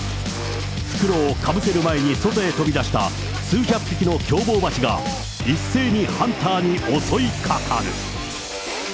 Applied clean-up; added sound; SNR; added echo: none; none; none; none.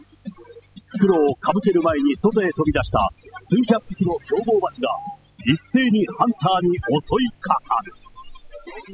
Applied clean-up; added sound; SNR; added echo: classical method spectral subtraction.